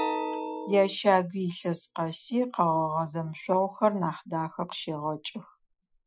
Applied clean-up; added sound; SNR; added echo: classical method Wiener filter.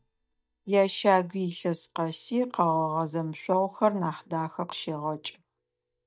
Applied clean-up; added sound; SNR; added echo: neural mask model DeepFilterNet 3.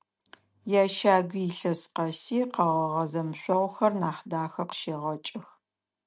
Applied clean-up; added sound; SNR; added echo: none; none; none; none.